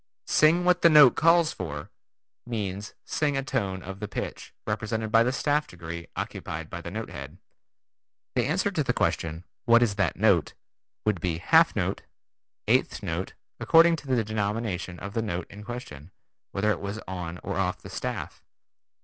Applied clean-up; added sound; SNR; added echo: none; none; none; none.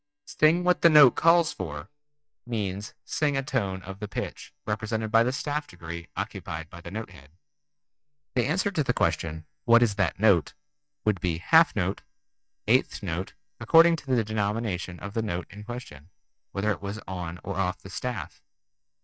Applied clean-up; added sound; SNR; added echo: neural mask model DeepFilterNet 3.